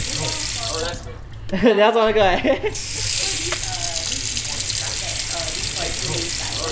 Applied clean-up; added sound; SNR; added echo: none; Sink (filling or washing) / Water; 2 dB; none.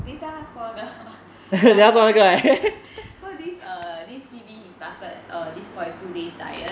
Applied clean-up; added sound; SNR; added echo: none; none; none; none.